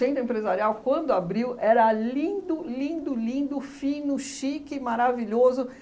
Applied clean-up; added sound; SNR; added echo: none; none; none; none.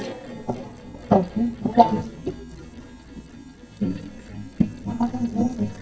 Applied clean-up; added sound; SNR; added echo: neural mask model DeepFilterNet 3.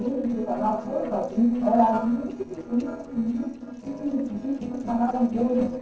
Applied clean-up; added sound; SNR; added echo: neural separator model SepFormer DNS4.